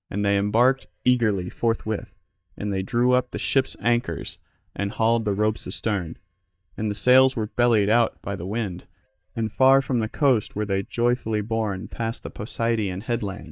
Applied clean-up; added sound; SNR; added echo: neural mask model DeepFilterNet 3.